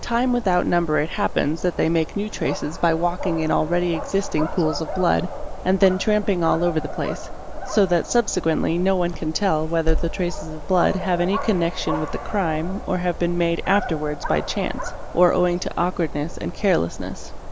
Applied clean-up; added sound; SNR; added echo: none; Dog; 6 dB; none.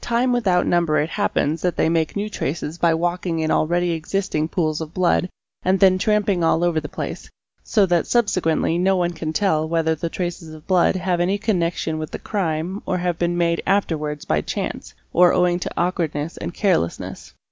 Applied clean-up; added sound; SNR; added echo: none; none; none; none.